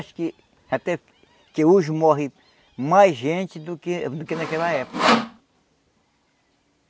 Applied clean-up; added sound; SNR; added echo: none; Sawing; 1 dB; none.